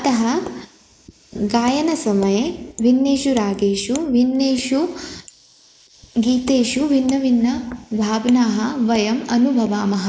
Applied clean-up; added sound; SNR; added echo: neural mask model Resemble Enhance denoiser.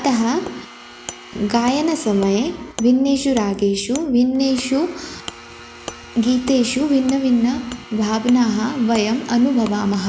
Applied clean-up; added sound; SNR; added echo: none; Domestic sounds, home sounds + Wood; 18 dB; none.